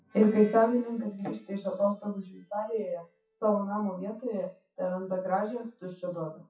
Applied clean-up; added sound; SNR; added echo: classical method WPE with log-MMSE.